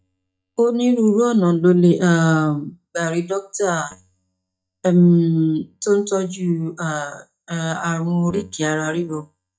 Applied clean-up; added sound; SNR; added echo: neural mask model DeepFilterNet 3.